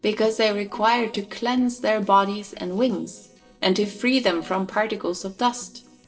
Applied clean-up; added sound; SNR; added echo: neural separator model SepFormer DNS4.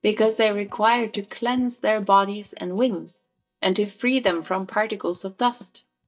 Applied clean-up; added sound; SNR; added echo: neural mask model DeepFilterNet 3.